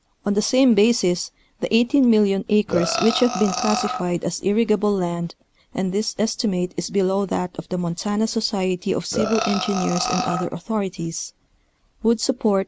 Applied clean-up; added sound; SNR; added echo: none; Burping, eructation; 5 dB; none.